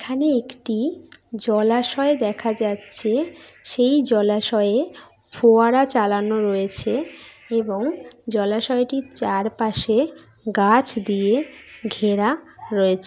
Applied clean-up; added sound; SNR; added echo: none; none; none; none.